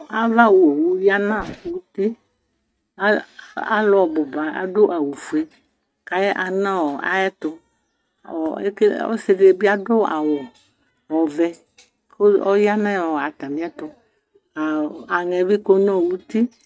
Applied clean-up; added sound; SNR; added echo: neural mask model RNNoise.